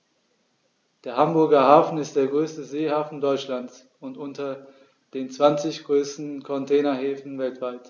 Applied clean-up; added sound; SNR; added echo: none; none; none; none.